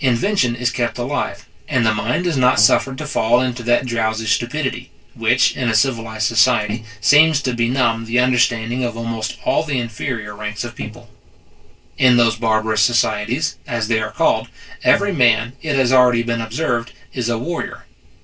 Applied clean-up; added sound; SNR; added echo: neural separator model SepFormer DNS4.